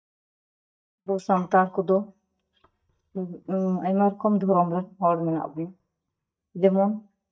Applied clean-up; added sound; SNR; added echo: neural mask model DeepFilterNet 3.